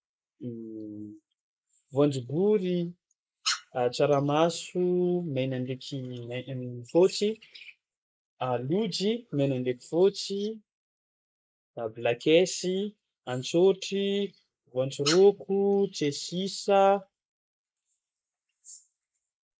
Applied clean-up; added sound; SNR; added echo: neural mask model Resemble Enhance denoiser.